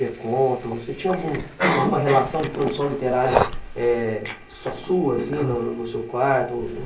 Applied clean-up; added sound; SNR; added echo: neural mask model Resemble Enhance denoiser.